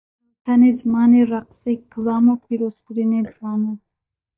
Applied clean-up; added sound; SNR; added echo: neural mask model DeepFilterNet 3.